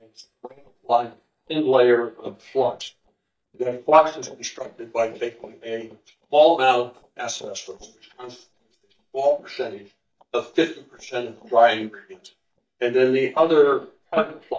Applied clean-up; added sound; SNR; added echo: neural mask model DeepFilterNet 3.